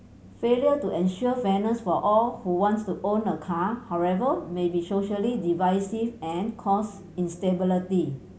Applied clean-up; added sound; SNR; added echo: none; none; none; none.